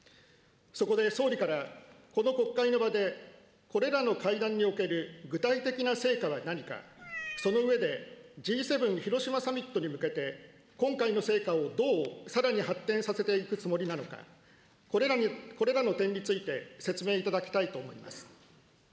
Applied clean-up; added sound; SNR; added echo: none; Meow; 12 dB; none.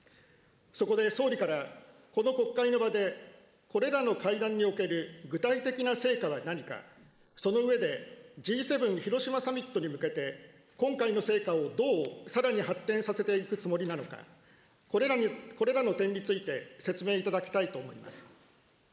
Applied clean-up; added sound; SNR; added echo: neural mask model Resemble Enhance denoiser.